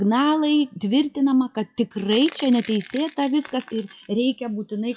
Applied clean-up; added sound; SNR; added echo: classical method WPE with log-MMSE.